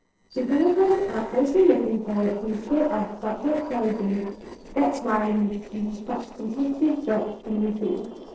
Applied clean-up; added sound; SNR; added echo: neural separator model SepFormer DNS4.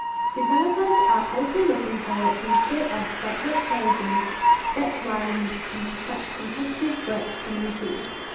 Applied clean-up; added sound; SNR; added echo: none; Train; -2 dB; reverberation time 0.9 s.